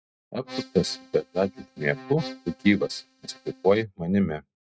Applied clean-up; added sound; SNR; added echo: neural mask model RNNoise.